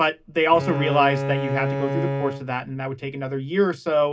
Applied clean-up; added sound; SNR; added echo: none; Bowed string instrument; 4 dB; reverberation time 0.4 s.